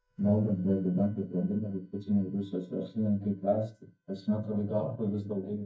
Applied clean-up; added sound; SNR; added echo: neural mask model DeepFilterNet 3.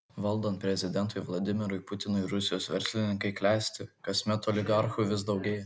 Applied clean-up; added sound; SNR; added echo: none; none; none; none.